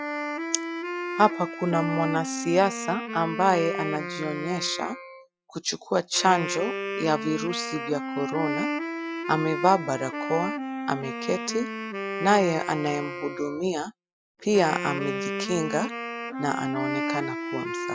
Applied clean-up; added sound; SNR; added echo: classical method Wiener filter.